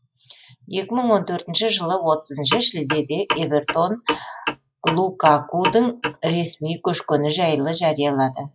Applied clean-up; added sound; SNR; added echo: classical method log-MMSE.